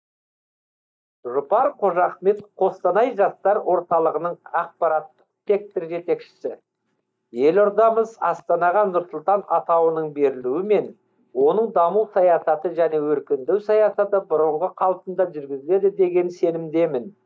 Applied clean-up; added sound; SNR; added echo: neural mask model DeepFilterNet 3.